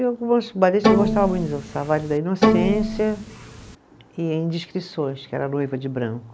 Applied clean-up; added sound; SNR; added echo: none; Bowed string instrument; -2 dB; none.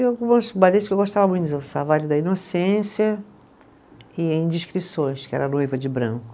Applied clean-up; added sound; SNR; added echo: none; none; none; none.